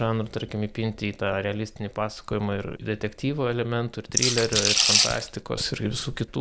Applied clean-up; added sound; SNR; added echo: none; Rattle / Rattle (instrument); -5 dB; none.